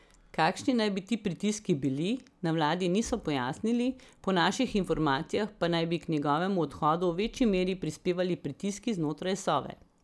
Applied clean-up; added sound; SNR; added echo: none; none; none; none.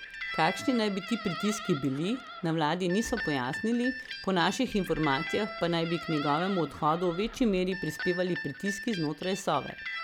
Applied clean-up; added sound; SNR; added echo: none; Guitar; 10 dB; none.